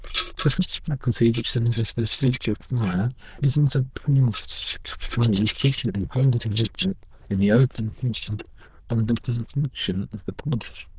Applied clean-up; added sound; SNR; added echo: neural diffusion model UNIVERSE++.